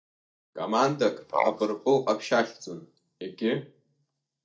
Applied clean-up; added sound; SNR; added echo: neural mask model DeepFilterNet 3.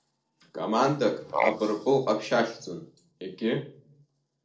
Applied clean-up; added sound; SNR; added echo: neural separator model SepFormer DNS4.